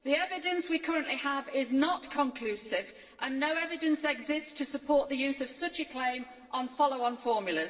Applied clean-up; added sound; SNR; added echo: neural separator model SepFormer DNS4.